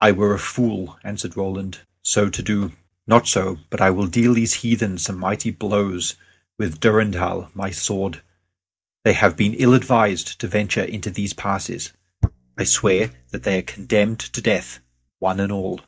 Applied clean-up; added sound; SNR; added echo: neural mask model DeepFilterNet 3.